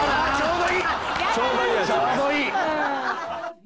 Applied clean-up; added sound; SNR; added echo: none; Drip; 14 dB; none.